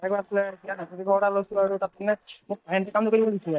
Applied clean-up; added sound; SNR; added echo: neural mask model DeepFilterNet 3.